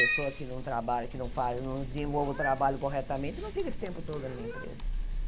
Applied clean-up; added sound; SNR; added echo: none; Cat; 1 dB; none.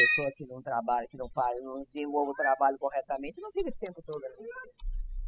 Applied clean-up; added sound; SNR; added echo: classical method spectral subtraction.